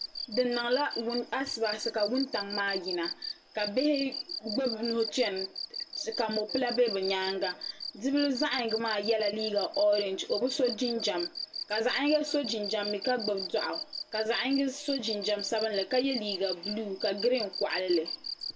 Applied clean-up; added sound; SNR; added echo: none; Cricket; 8 dB; reverberation time 0.2 s.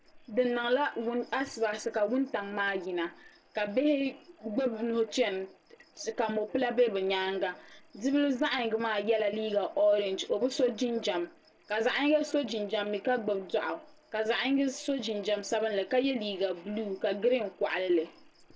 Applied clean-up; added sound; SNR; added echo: neural separator model SepFormer DNS4.